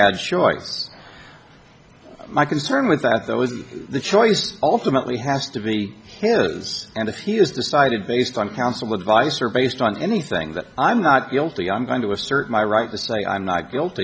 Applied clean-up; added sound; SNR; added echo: none; none; none; none.